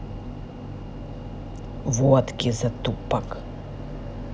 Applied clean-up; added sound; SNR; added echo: none; none; none; none.